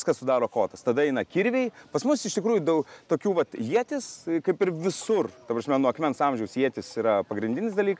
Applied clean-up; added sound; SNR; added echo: none; none; none; none.